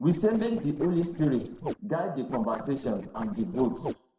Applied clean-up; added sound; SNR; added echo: neural separator model SepFormer DNS4.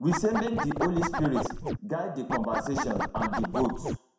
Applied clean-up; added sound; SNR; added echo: none; Scratching (performance technique); 2 dB; reverberation time 0.5 s.